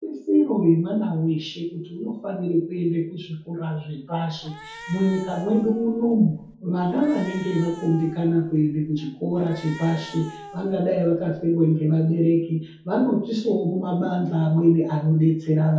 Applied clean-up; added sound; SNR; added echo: none; Cat; 19 dB; reverberation time 0.6 s.